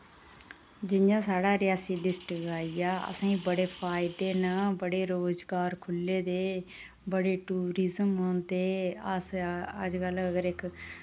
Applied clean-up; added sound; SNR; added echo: none; none; none; none.